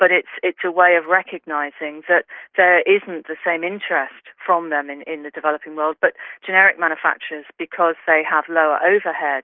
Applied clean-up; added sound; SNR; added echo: neural mask model Resemble Enhance denoiser.